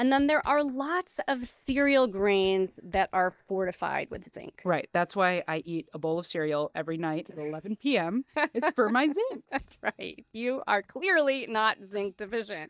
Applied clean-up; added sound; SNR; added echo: neural mask model DeepFilterNet 3.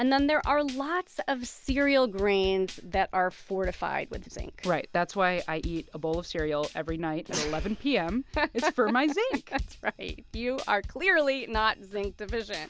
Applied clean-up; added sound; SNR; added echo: none; Drum kit; 14 dB; none.